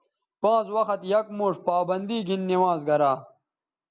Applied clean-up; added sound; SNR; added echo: none; none; none; none.